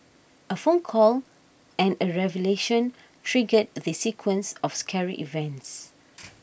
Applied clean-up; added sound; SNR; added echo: none; none; none; none.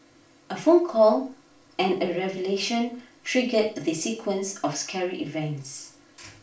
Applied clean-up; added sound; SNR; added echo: none; none; none; reverberation time 0.4 s.